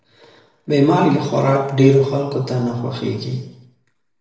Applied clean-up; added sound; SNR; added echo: none; none; none; reverberation time 0.8 s.